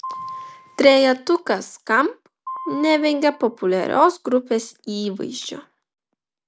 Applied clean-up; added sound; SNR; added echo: none; Piano; 16 dB; none.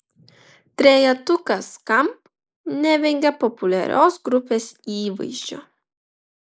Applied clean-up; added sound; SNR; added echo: neural mask model Resemble Enhance denoiser.